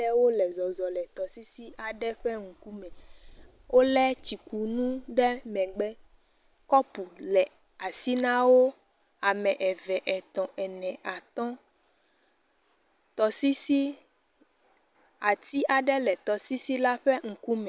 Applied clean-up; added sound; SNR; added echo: none; none; none; none.